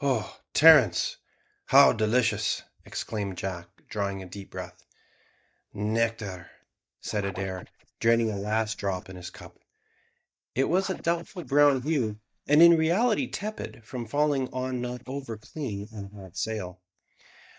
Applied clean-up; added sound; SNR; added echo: neural mask model DeepFilterNet 3.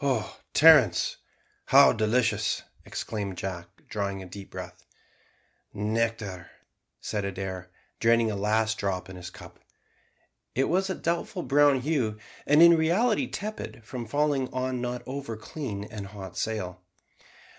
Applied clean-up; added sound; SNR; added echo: none; none; none; none.